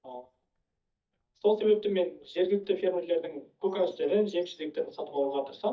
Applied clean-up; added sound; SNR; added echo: neural mask model DeepFilterNet 3.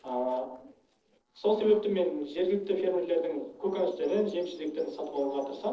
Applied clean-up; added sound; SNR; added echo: neural separator model SepFormer DNS4.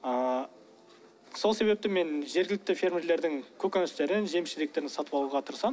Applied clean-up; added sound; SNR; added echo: none; none; none; none.